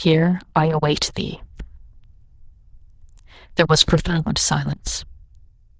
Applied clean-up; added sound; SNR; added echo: neural diffusion model UNIVERSE++.